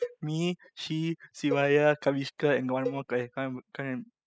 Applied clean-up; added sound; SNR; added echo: classical method spectral subtraction.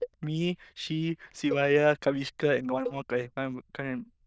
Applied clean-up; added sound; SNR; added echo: neural diffusion model UNIVERSE++.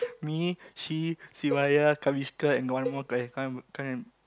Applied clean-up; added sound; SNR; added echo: none; Cowbell; 12 dB; none.